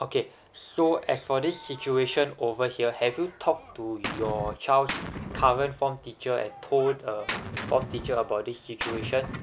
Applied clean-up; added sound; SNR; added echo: none; Gunshot, gunfire; 11 dB; none.